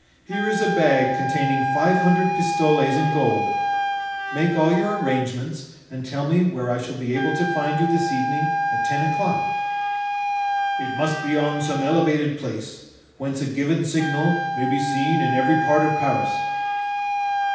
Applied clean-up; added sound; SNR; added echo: none; Wind instrument, woodwind instrument; 2 dB; reverberation time 0.9 s.